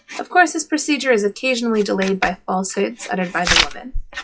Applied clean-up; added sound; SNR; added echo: classical method WPE with log-MMSE.